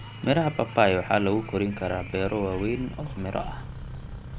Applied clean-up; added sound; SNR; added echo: none; Engine starting + Wind; 11 dB; none.